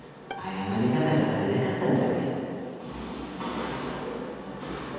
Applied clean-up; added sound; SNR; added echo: none; Bowed string instrument; 19 dB; reverberation time 2.1 s.